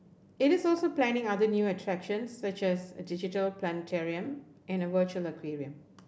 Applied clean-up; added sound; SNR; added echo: none; none; none; none.